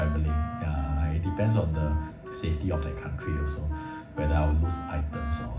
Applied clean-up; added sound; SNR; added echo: none; Wind instrument, woodwind instrument; 11 dB; reverberation time 0.4 s.